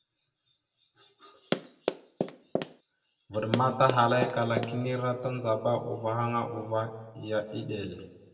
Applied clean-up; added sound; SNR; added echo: none; Run; 3 dB; reverberation time 1.1 s.